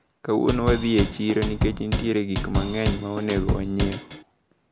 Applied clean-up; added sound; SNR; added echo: none; Drum / Drum kit; 1 dB; none.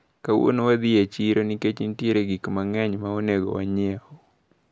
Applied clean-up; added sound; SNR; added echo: none; none; none; none.